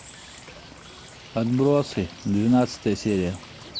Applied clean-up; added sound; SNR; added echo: none; Water / Bird; 17 dB; none.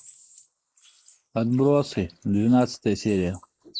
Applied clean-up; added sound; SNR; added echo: neural mask model Resemble Enhance denoiser.